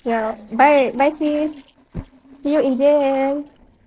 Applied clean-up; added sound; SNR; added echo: neural separator model SepFormer DNS4.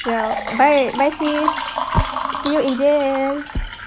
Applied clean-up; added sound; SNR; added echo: none; Water / Liquid; 6 dB; none.